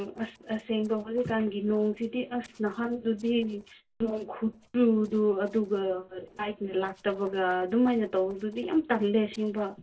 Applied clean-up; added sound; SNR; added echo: neural separator model SepFormer DNS4.